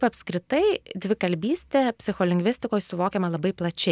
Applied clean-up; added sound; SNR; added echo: none; none; none; none.